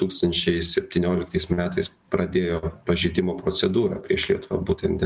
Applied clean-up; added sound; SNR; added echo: none; none; none; none.